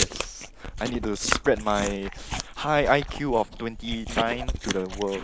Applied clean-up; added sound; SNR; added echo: neural mask model Resemble Enhance denoiser.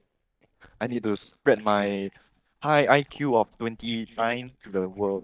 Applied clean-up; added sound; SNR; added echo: neural mask model DeepFilterNet 3.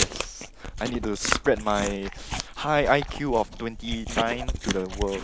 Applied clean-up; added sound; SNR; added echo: none; Chewing, mastication; 4 dB; none.